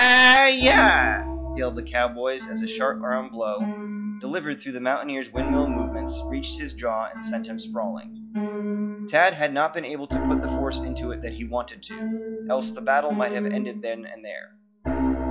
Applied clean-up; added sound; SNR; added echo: classical method log-MMSE.